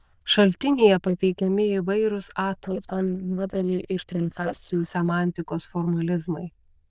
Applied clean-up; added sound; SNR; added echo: neural diffusion model UNIVERSE++.